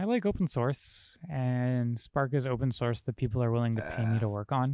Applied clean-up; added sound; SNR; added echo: none; Burping, eructation; 11 dB; none.